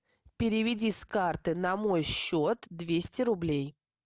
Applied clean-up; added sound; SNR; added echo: none; none; none; none.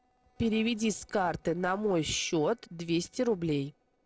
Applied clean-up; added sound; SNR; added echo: neural separator model SepFormer DNS4.